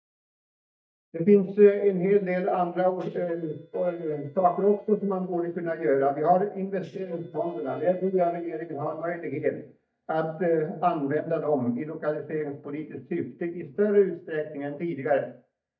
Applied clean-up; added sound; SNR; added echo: neural mask model DeepFilterNet 3.